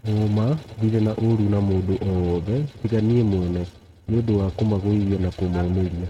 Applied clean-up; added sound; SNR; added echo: neural mask model RNNoise.